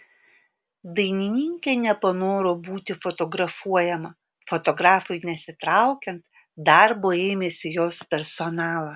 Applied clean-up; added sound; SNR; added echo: none; none; none; none.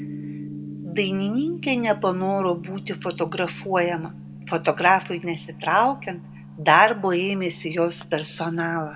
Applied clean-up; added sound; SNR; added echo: none; Gong; 14 dB; reverberation time 0.3 s.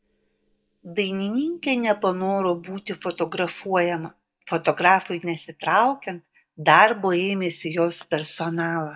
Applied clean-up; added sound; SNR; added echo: neural mask model DeepFilterNet 3.